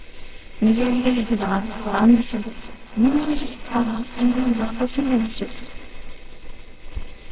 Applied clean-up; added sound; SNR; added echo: neural separator model SepFormer WHAMR!.